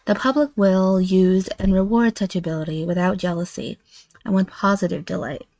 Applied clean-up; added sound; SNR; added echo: neural mask model RNNoise.